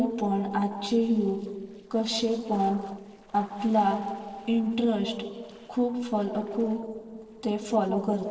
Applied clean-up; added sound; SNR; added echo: neural separator model SepFormer DNS4.